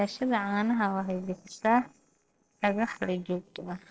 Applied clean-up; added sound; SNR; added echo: neural separator model SepFormer DNS4.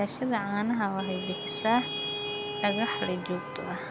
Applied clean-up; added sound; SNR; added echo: none; Traffic noise, roadway noise / Vehicle horn, car horn, honking; 5 dB; none.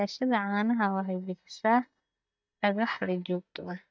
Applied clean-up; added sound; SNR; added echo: neural mask model DeepFilterNet 3.